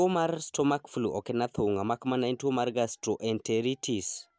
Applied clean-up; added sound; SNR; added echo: none; none; none; none.